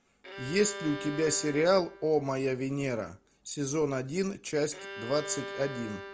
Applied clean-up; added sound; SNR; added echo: none; Bowed string instrument; 13 dB; none.